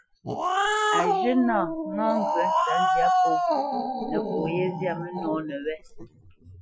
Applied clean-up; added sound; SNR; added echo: classical method Wiener filter.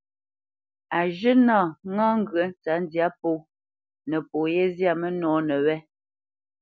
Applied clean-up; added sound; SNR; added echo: none; none; none; none.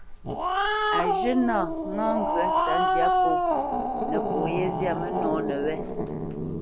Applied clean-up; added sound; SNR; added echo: none; Growling; -4 dB; none.